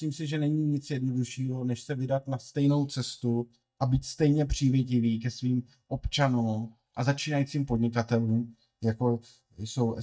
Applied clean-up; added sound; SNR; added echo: neural mask model DeepFilterNet 3.